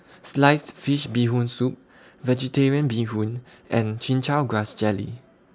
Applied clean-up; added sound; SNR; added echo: none; none; none; none.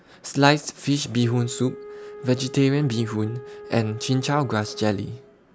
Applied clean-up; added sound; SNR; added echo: none; Wind instrument, woodwind instrument; 17 dB; none.